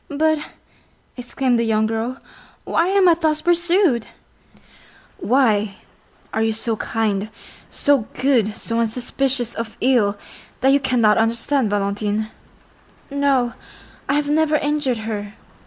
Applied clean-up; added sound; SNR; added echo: none; none; none; none.